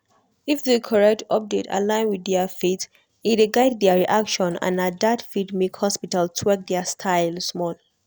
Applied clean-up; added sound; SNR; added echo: none; none; none; none.